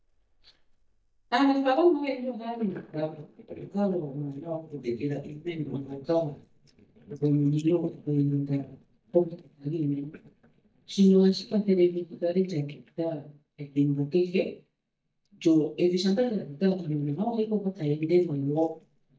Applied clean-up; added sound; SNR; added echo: neural mask model DeepFilterNet 3.